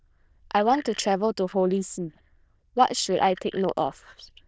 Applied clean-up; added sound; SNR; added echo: neural diffusion model UNIVERSE++.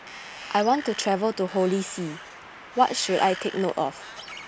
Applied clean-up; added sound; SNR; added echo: none; Wind; 14 dB; none.